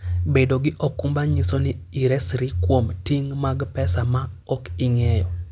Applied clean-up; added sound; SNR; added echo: none; none; none; none.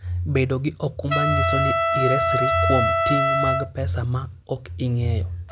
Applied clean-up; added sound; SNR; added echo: none; Trumpet; 0 dB; none.